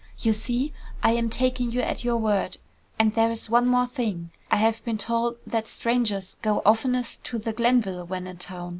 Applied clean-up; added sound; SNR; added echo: none; none; none; none.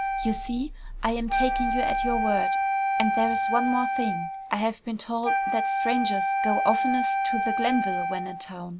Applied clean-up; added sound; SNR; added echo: none; Wind instrument, woodwind instrument; -2 dB; none.